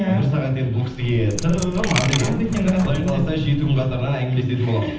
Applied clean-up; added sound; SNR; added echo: none; Coin (dropping); 9 dB; reverberation time 0.8 s.